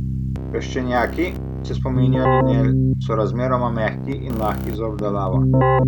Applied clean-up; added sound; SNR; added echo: none; Keyboard (musical); -5 dB; none.